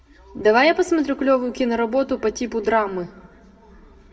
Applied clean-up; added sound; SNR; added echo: none; none; none; reverberation time 0.7 s.